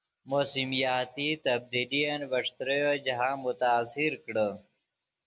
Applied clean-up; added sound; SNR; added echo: none; none; none; none.